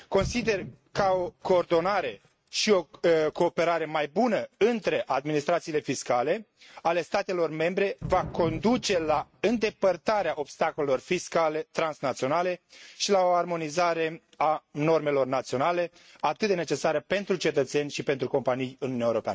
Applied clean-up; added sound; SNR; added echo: neural mask model RNNoise.